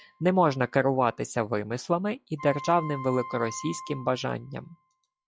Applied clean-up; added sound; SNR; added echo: classical method log-MMSE.